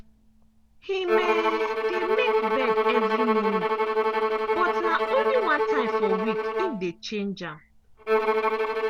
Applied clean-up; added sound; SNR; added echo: none; Bowed string instrument; -5 dB; none.